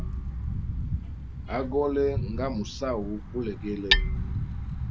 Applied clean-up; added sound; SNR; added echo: none; Thunder / Bicycle + Hammer; -2 dB; none.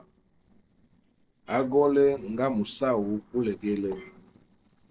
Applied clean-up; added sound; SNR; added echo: neural separator model SepFormer DNS4.